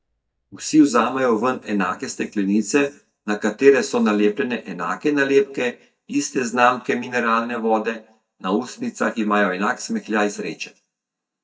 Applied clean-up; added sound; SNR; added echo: neural mask model DeepFilterNet 3.